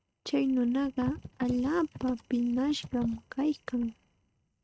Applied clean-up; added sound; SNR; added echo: neural mask model RNNoise.